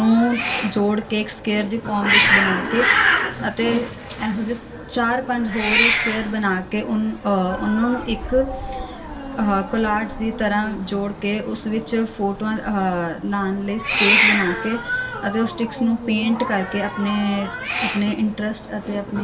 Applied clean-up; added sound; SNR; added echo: none; Hiss; 2 dB; reverberation time 0.2 s.